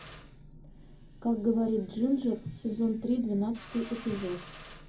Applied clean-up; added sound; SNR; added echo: none; Drill; 19 dB; reverberation time 0.4 s.